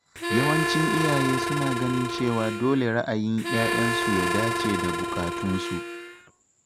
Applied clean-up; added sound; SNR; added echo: none; Harmonica; 1 dB; none.